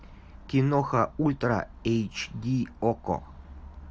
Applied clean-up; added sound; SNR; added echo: none; none; none; none.